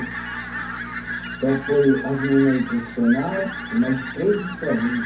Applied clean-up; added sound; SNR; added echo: none; Fowl; 10 dB; reverberation time 0.3 s.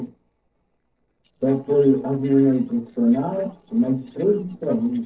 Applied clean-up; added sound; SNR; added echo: neural separator model SepFormer DNS4.